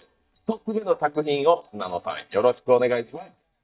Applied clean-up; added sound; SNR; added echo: neural mask model DeepFilterNet 3.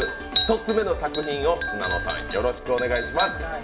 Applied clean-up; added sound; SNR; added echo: none; Chink, clink; 5 dB; reverberation time 0.6 s.